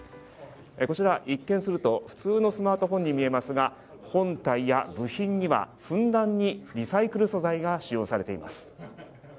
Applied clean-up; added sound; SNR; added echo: none; none; none; none.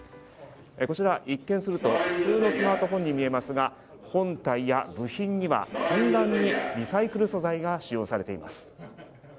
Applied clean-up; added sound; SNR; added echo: none; Subway, metro, underground; 2 dB; none.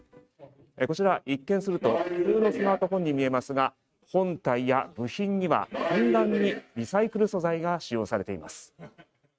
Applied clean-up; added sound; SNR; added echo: neural mask model RNNoise.